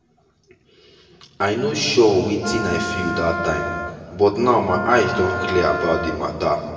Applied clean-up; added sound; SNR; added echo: none; Wind instrument, woodwind instrument; 7 dB; reverberation time 2.0 s.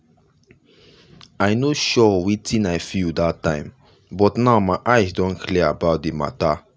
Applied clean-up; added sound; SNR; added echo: none; none; none; none.